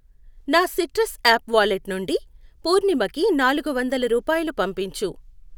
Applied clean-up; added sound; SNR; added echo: none; none; none; none.